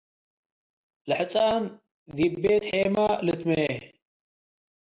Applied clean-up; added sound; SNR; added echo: none; none; none; none.